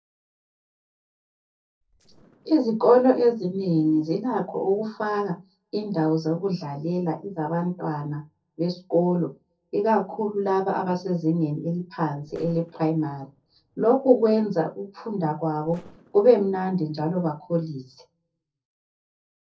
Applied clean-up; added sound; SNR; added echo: neural separator model SepFormer DNS4.